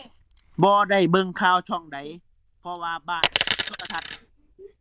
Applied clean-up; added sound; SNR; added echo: neural diffusion model UNIVERSE++.